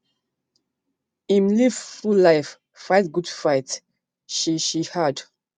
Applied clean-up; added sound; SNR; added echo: none; none; none; none.